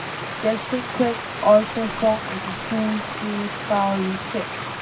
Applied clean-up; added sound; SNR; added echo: none; Stream; 7 dB; reverberation time 0.4 s.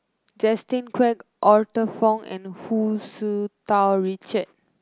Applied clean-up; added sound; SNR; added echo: none; none; none; none.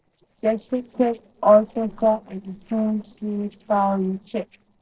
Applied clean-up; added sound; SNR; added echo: neural separator model SepFormer DNS4.